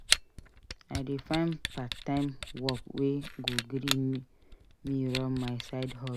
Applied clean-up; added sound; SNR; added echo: none; Camera; 4 dB; none.